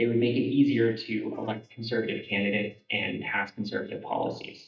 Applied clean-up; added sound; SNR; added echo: neural mask model DeepFilterNet 3.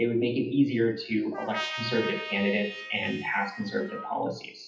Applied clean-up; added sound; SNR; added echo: classical method WPE with log-MMSE.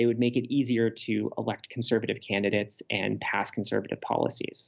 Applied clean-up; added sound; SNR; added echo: none; none; none; none.